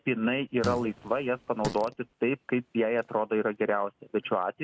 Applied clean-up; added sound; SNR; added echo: none; Fart; 10 dB; none.